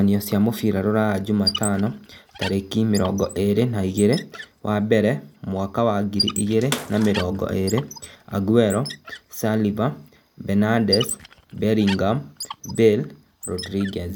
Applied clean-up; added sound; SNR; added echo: none; Squeak + Bathtub (filling or washing) / Water / Splash, splatter; 12 dB; none.